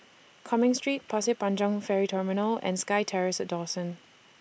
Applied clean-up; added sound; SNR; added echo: none; none; none; none.